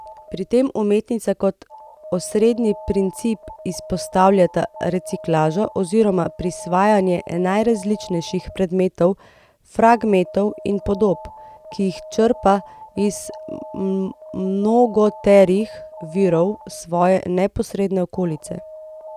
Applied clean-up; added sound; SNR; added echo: none; Alarm; 18 dB; none.